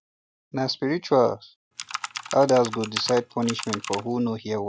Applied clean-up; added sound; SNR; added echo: none; Computer keyboard; 10 dB; none.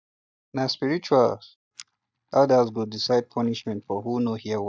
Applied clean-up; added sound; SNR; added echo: neural mask model DeepFilterNet 3.